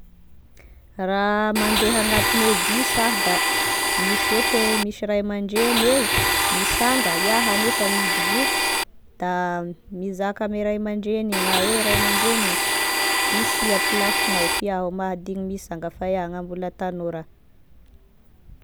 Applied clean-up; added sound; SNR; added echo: none; Domestic sounds, home sounds; -4 dB; none.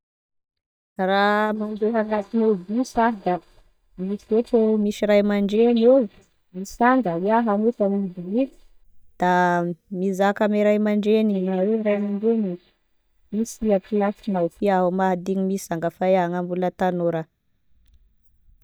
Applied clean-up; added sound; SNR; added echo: neural mask model DeepFilterNet 3.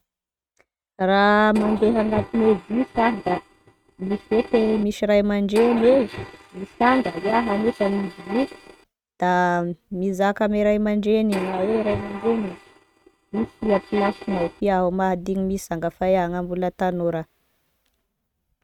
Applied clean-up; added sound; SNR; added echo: neural mask model RNNoise.